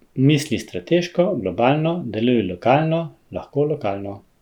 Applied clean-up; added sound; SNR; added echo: none; none; none; none.